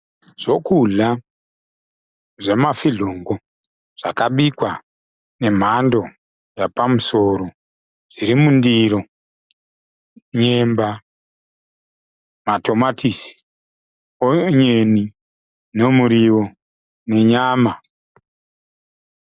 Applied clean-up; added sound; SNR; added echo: none; none; none; none.